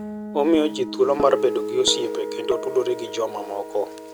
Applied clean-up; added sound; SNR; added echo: none; Guitar; 7 dB; none.